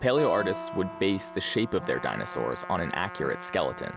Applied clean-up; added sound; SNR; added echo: none; Trumpet + Acoustic guitar; 10 dB; none.